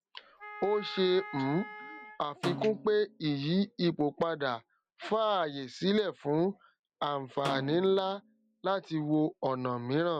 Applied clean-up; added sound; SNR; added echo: none; Snare drum + Wind instrument, woodwind instrument; 13 dB; none.